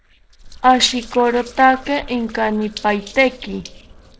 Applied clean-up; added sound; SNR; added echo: neural separator model SepFormer DNS4.